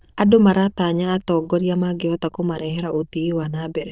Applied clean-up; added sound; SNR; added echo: neural diffusion model UNIVERSE++.